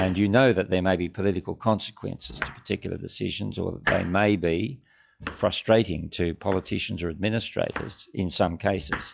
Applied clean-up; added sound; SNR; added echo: classical method log-MMSE.